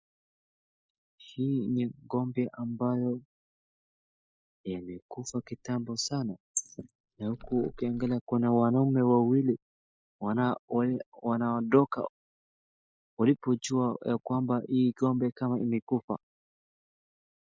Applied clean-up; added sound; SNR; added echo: neural mask model Resemble Enhance denoiser.